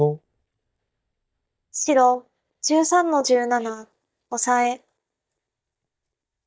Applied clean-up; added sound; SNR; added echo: neural mask model DeepFilterNet 3.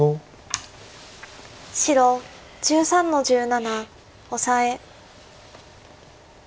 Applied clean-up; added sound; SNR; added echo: none; none; none; none.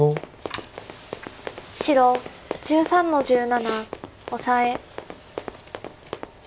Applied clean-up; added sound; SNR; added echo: none; Run; 13 dB; none.